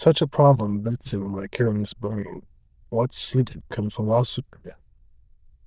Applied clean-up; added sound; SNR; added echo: neural diffusion model UNIVERSE++.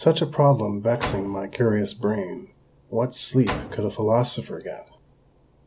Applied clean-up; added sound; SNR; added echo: none; Slam; 13 dB; none.